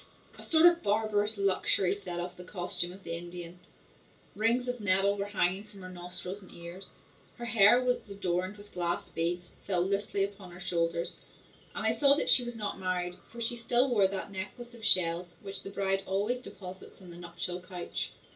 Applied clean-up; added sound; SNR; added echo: none; Chime; 10 dB; reverberation time 0.2 s.